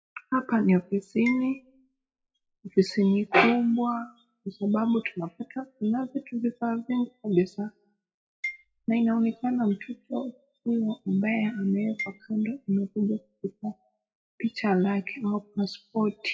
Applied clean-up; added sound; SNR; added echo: classical method WPE with log-MMSE.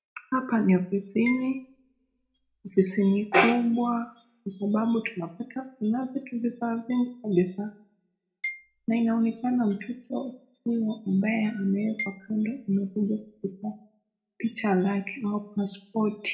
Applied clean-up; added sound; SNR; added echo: none; Marimba, xylophone; 15 dB; reverberation time 0.4 s.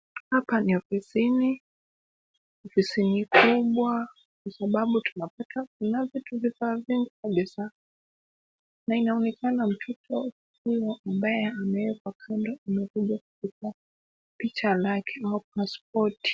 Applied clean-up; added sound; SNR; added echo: none; none; none; none.